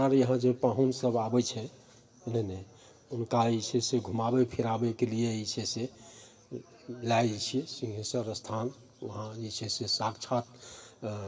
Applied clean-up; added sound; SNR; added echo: none; none; none; reverberation time 1.4 s.